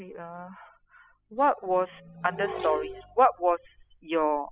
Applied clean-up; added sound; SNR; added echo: classical method spectral subtraction.